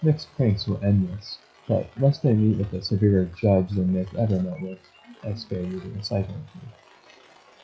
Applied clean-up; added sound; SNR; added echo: classical method WPE with log-MMSE.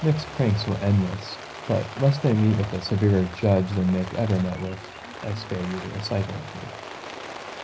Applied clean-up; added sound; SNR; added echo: none; Rain; 13 dB; reverberation time 0.4 s.